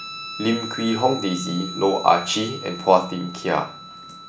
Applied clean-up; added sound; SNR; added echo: none; Guitar; 12 dB; none.